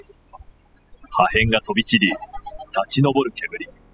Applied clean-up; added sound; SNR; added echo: classical method spectral subtraction.